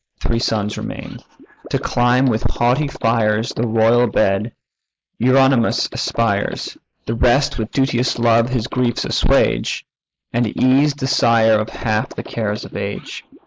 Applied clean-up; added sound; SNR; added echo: neural mask model Resemble Enhance denoiser.